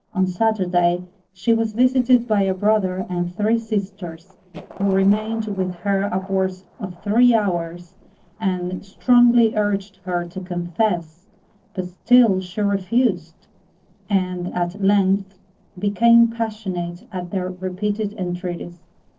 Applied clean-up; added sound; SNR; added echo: neural separator model SepFormer DNS4.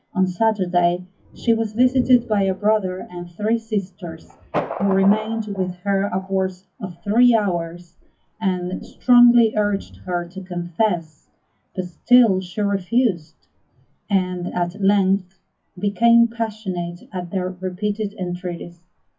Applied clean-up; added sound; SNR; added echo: classical method WPE with log-MMSE.